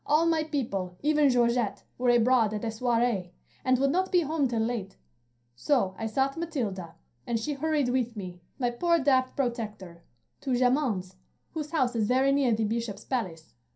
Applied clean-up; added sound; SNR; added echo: none; none; none; reverberation time 0.3 s.